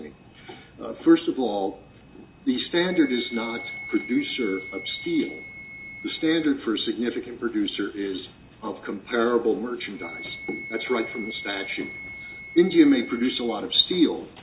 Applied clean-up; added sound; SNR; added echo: none; Wind instrument, woodwind instrument; 16 dB; none.